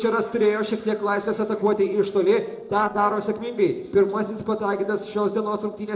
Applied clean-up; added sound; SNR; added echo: neural separator model SepFormer DNS4.